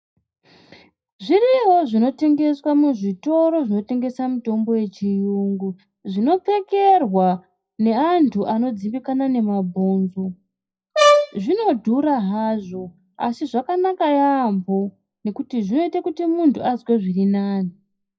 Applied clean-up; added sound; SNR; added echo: classical method WPE with log-MMSE.